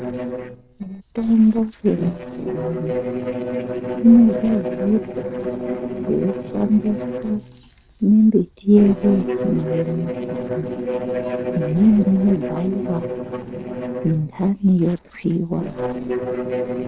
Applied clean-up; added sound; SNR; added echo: neural separator model SepFormer DNS4.